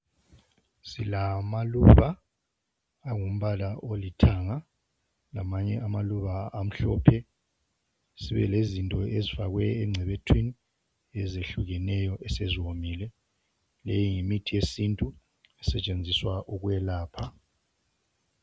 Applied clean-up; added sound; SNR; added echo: none; none; none; none.